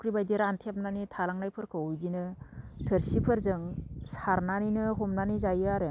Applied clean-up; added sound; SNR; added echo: none; none; none; none.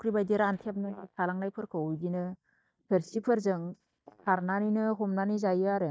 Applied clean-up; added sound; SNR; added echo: neural mask model DeepFilterNet 3.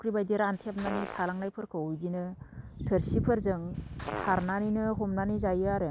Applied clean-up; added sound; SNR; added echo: none; Fart; 10 dB; none.